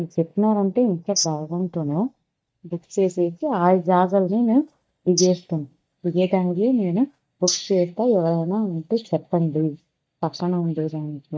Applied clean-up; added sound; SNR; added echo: neural mask model DeepFilterNet 3.